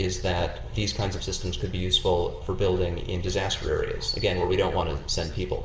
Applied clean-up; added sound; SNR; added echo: none; none; none; reverberation time 0.6 s.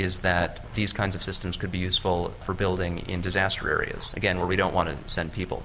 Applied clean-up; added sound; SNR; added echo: none; none; none; none.